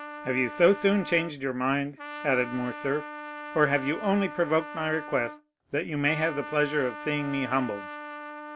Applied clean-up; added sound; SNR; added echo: none; Trumpet; 12 dB; none.